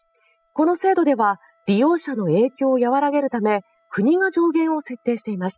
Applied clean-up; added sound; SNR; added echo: classical method spectral subtraction.